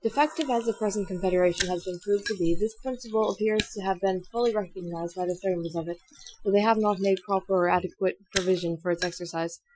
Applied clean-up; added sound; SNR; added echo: classical method Wiener filter.